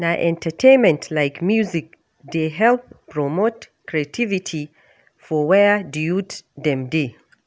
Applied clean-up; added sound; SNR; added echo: none; none; none; none.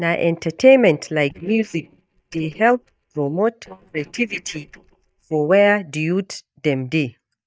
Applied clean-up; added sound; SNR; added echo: neural mask model DeepFilterNet 3.